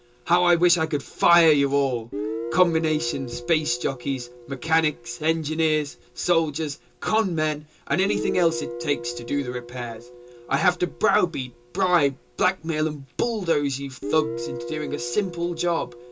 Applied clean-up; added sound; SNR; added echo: none; Guitar; 12 dB; reverberation time 0.2 s.